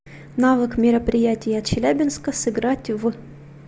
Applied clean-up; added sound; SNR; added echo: none; none; none; none.